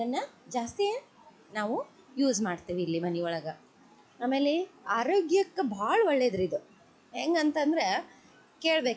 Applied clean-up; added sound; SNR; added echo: classical method log-MMSE.